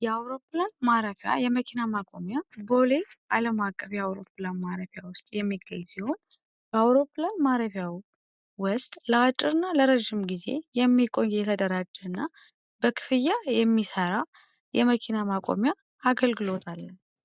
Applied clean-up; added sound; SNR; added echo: none; none; none; none.